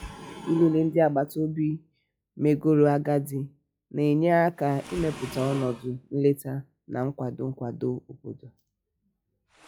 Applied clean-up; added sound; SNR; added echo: classical method log-MMSE.